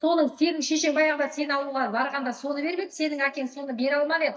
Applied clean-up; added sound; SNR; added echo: neural mask model DeepFilterNet 3.